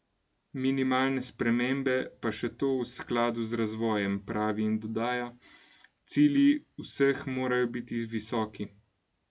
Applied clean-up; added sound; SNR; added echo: none; none; none; none.